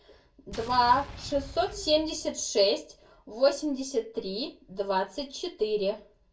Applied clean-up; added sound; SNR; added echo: none; Explosion; 16 dB; reverberation time 0.2 s.